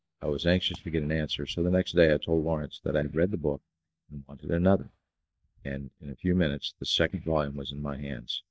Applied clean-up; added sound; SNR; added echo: neural mask model DeepFilterNet 3.